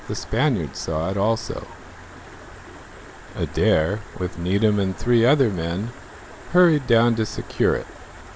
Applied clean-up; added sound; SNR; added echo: none; Stream; 17 dB; none.